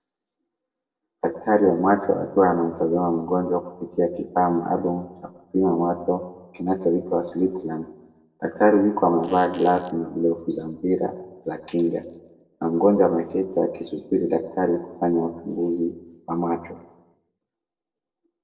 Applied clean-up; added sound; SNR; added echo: neural separator model SepFormer DNS4.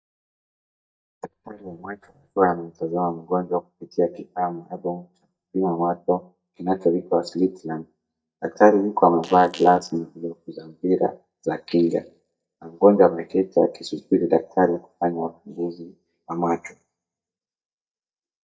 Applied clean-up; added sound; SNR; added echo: neural mask model DeepFilterNet 3.